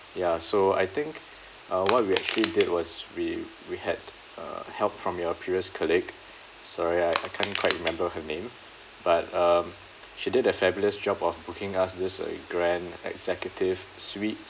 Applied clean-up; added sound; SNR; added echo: none; Crushing; 4 dB; none.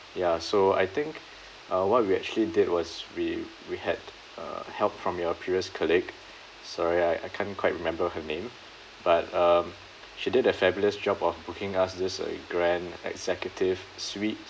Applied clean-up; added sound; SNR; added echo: none; none; none; none.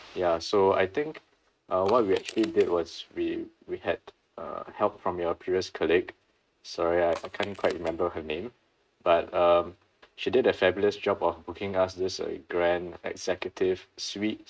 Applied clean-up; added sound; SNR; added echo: neural mask model RNNoise.